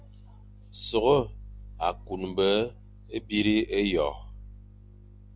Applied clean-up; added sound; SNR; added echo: none; none; none; none.